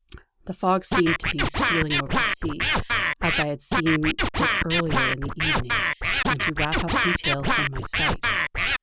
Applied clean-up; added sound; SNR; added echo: none; Scratching (performance technique); -5 dB; none.